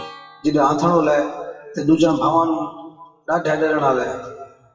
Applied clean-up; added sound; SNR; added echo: classical method WPE with log-MMSE.